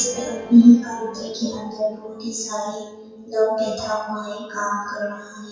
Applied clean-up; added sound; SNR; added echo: classical method WPE with log-MMSE.